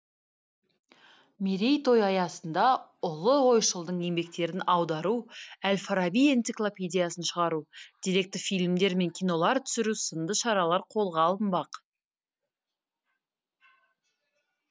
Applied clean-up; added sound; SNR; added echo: none; none; none; none.